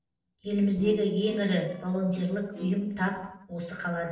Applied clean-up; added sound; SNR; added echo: neural separator model SepFormer DNS4.